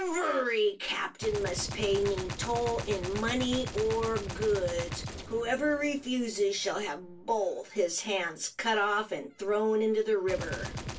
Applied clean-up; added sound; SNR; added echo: none; Gunshot, gunfire; 11 dB; reverberation time 0.2 s.